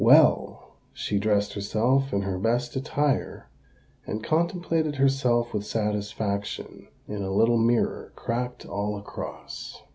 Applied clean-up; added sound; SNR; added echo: none; none; none; none.